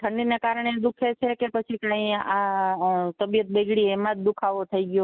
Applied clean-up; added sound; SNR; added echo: none; none; none; none.